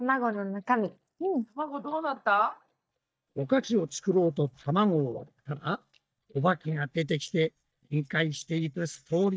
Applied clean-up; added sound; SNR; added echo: neural mask model DeepFilterNet 3.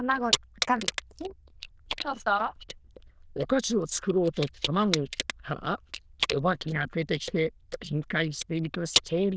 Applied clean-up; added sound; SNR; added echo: neural diffusion model UNIVERSE++.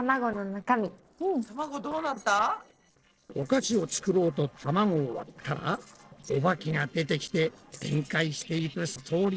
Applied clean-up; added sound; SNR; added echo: neural separator model SepFormer DNS4.